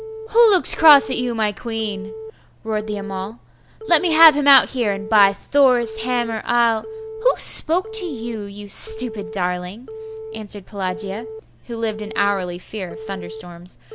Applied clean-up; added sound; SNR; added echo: none; Telephone; 13 dB; none.